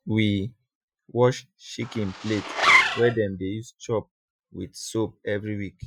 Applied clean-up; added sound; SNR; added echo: classical method Wiener filter.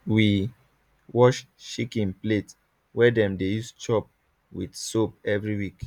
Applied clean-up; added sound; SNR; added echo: none; none; none; none.